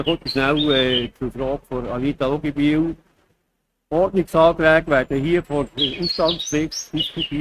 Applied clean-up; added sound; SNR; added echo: neural mask model RNNoise.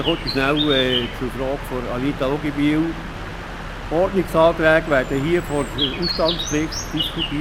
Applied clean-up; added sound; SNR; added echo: none; Bird; 6 dB; none.